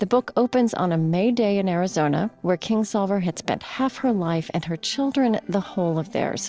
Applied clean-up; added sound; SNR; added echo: neural separator model SepFormer DNS4.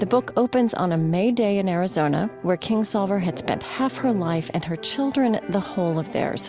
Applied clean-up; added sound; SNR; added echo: none; Buzz; 20 dB; none.